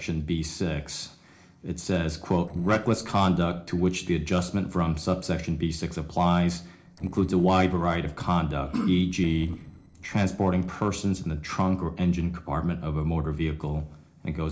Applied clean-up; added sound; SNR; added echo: neural separator model SepFormer DNS4.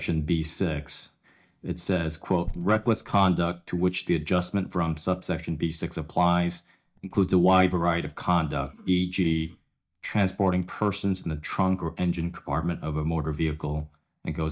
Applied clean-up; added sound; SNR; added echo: neural mask model DeepFilterNet 3.